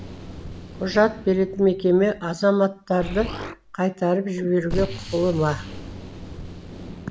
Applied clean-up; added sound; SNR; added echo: none; Explosion; 12 dB; none.